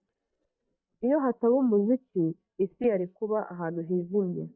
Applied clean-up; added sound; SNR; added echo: neural mask model DeepFilterNet 3.